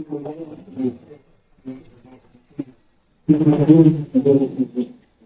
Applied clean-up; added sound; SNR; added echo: neural mask model DeepFilterNet 3.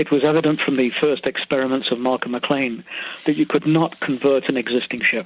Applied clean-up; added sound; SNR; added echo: none; none; none; none.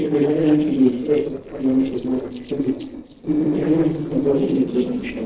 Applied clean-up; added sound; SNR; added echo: neural separator model SepFormer DNS4.